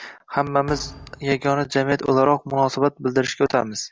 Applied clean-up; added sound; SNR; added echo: none; Thump, thud; 20 dB; none.